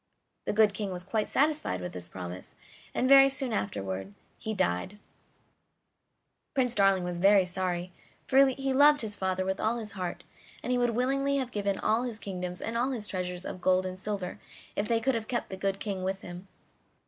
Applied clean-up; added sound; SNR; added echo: none; none; none; none.